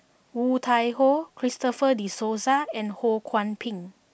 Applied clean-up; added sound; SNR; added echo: none; none; none; none.